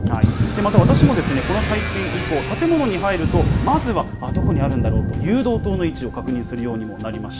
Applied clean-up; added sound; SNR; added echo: none; Motorcycle / Accelerating, revving, vroom + Thunder; -1 dB; none.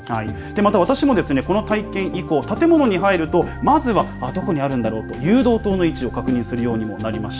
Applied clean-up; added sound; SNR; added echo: none; none; none; none.